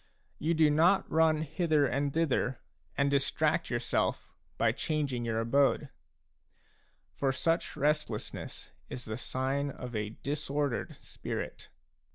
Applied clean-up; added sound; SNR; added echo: none; none; none; none.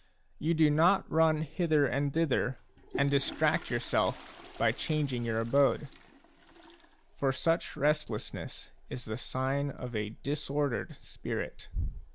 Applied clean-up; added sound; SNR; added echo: none; Toilet flush; 15 dB; none.